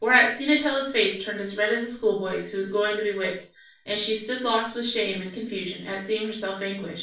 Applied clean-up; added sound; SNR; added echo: none; none; none; reverberation time 0.3 s.